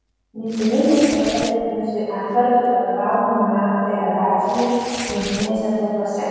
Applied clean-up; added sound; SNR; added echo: none; Tearing; 16 dB; reverberation time 2.2 s.